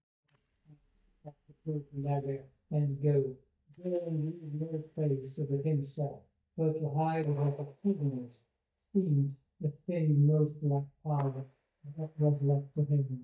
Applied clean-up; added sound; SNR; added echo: neural mask model DeepFilterNet 3.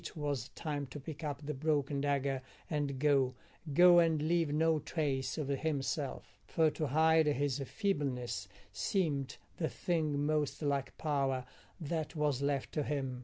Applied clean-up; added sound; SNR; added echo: none; none; none; none.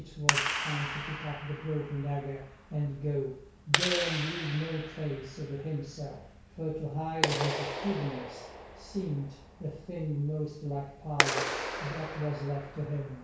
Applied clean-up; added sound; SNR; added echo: none; Clapping; 1 dB; reverberation time 0.6 s.